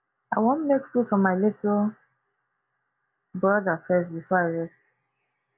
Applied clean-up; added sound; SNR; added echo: none; none; none; none.